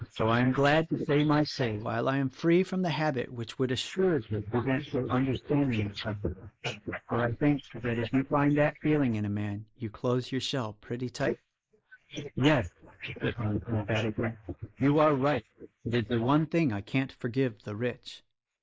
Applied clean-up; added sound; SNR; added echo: neural mask model Resemble Enhance denoiser.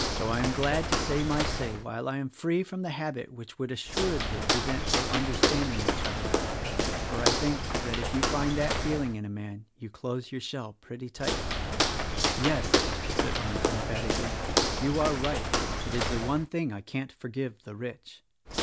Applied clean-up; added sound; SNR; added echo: none; Walk, footsteps; -2 dB; none.